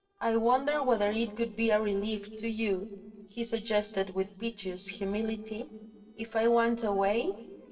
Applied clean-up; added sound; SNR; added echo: neural separator model SepFormer DNS4.